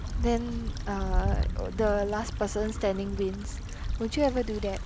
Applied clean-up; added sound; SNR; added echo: none; Stream / Trickle, dribble / Traffic noise, roadway noise; 1 dB; none.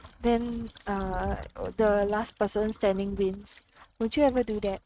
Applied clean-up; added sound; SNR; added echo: neural mask model RNNoise.